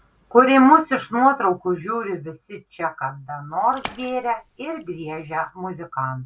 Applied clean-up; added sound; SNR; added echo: none; Splash, splatter; 18 dB; none.